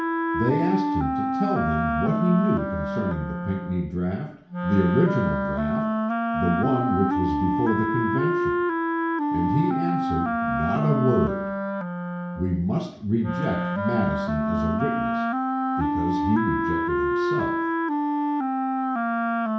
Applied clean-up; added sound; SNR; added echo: none; Wind instrument, woodwind instrument; -2 dB; reverberation time 0.6 s.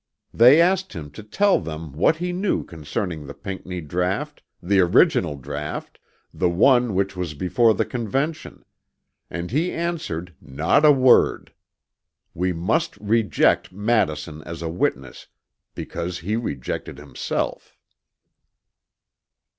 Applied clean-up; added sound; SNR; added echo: none; none; none; none.